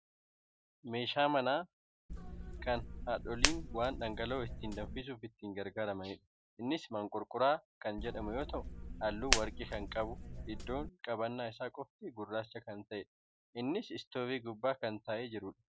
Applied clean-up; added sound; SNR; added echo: none; Hands; 0 dB; none.